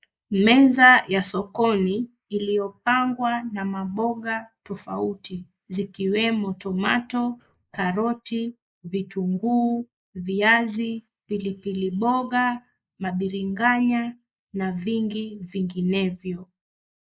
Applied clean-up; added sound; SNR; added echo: neural mask model Resemble Enhance denoiser.